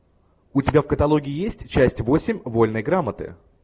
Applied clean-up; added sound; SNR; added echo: none; none; none; none.